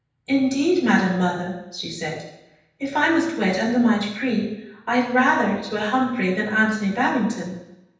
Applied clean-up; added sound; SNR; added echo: none; none; none; reverberation time 0.9 s.